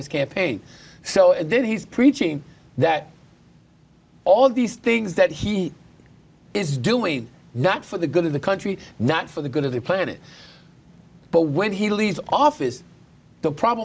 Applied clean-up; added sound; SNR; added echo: none; none; none; none.